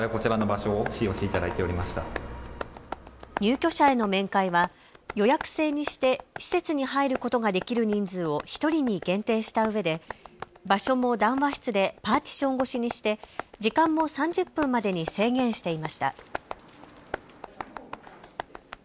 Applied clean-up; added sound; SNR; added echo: none; Tap; 15 dB; none.